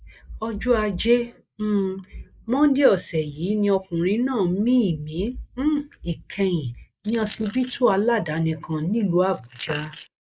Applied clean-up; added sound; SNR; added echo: neural mask model Resemble Enhance denoiser.